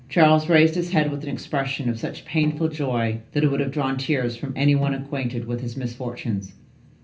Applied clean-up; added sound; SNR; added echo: none; Snare drum; 15 dB; reverberation time 0.3 s.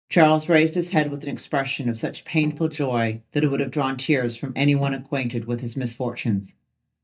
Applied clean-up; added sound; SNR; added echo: neural mask model DeepFilterNet 3.